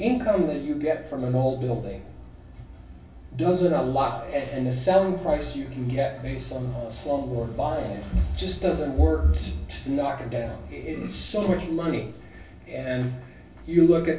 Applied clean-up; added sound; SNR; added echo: none; none; none; reverberation time 0.2 s.